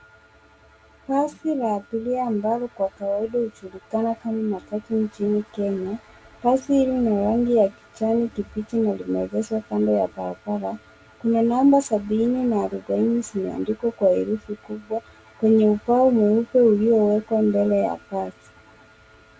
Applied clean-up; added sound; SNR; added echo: none; none; none; none.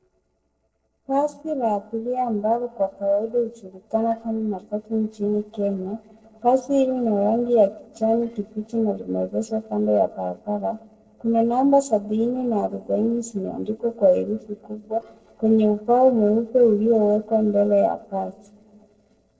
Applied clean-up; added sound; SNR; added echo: neural separator model SepFormer DNS4.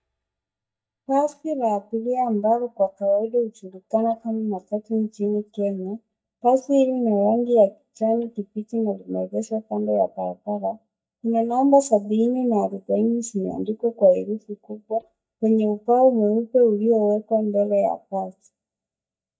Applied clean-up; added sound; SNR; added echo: neural mask model DeepFilterNet 3.